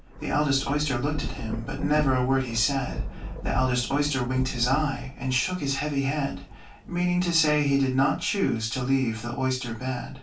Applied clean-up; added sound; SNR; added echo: none; Thunder / Rain; 9 dB; reverberation time 0.2 s.